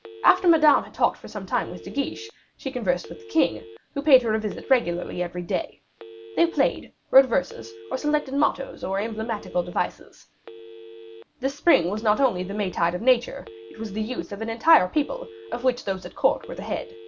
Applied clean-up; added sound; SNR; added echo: none; Telephone; 19 dB; none.